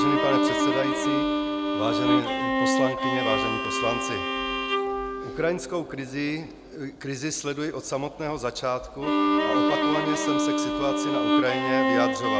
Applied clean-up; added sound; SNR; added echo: none; Bowed string instrument; -4 dB; none.